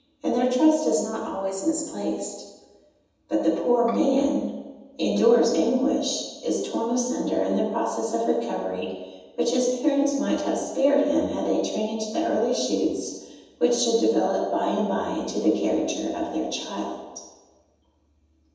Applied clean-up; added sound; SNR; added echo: none; Bowed string instrument; 15 dB; reverberation time 1.1 s.